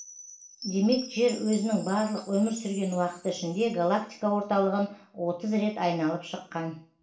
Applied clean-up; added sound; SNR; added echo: none; Chime; 19 dB; reverberation time 0.5 s.